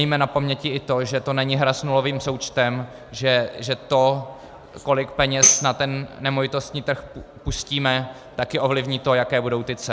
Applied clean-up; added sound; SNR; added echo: none; Tambourine; 0 dB; none.